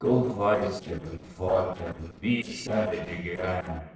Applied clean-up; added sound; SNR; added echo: neural separator model SepFormer DNS4.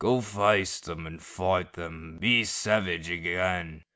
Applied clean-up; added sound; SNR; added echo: none; none; none; none.